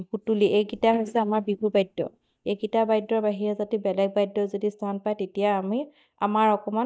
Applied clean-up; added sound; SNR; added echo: neural mask model DeepFilterNet 3.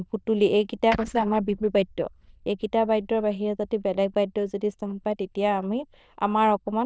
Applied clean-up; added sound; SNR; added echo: neural diffusion model UNIVERSE++.